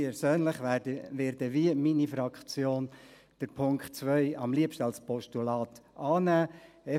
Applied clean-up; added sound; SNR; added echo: none; none; none; none.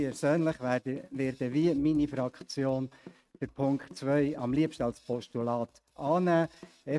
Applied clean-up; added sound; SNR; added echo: neural mask model RNNoise.